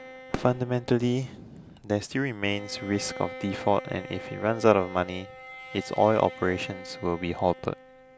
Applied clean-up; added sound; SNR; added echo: none; Bowed string instrument + Fireworks; 14 dB; none.